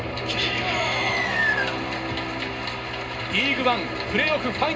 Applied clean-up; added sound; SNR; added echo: none; Microwave oven; 14 dB; reverberation time 0.2 s.